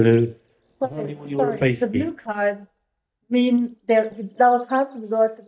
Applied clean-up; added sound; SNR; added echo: neural mask model DeepFilterNet 3.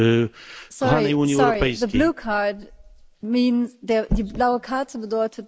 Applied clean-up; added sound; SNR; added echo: none; none; none; none.